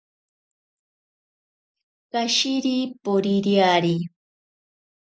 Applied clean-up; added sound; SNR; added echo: neural mask model Resemble Enhance denoiser.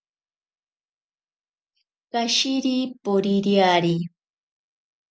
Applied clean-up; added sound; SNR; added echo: none; none; none; none.